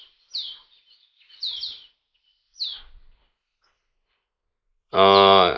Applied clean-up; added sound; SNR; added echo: neural mask model Resemble Enhance denoiser.